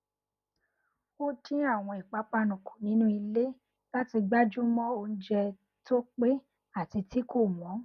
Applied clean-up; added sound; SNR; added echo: none; none; none; none.